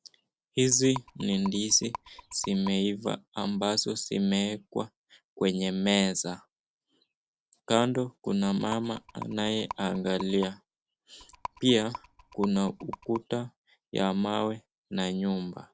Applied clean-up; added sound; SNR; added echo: none; Rattle; 14 dB; none.